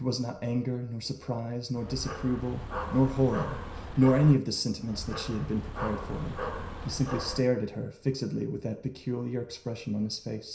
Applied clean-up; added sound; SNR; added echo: none; Dog; 7 dB; reverberation time 0.5 s.